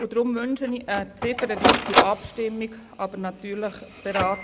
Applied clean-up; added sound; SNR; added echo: none; Printer; 0 dB; none.